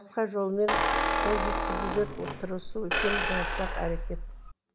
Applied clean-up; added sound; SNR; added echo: none; Squeak; -3 dB; none.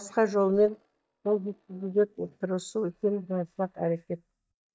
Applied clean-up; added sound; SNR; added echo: neural mask model DeepFilterNet 3.